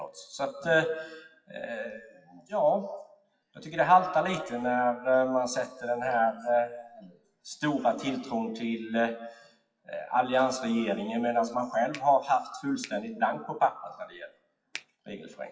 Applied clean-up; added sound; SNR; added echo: classical method WPE with log-MMSE.